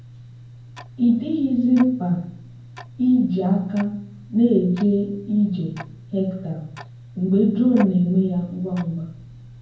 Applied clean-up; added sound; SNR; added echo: none; Tick-tock; 19 dB; reverberation time 0.9 s.